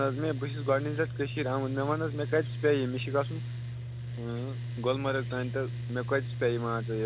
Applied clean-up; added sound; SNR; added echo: none; Mechanical fan; 4 dB; none.